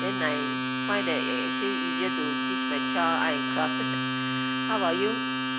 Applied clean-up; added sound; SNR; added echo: none; Domestic sounds, home sounds; -3 dB; none.